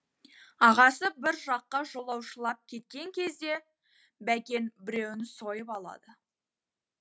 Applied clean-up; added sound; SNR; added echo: none; none; none; none.